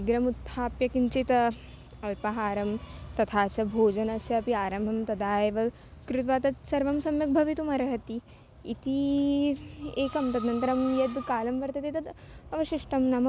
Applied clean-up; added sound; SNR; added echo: none; none; none; none.